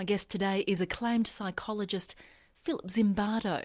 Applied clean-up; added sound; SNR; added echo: none; none; none; none.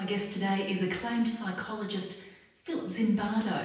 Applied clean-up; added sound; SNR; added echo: none; none; none; reverberation time 0.9 s.